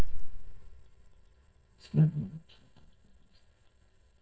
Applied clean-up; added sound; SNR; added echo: neural mask model DeepFilterNet 3.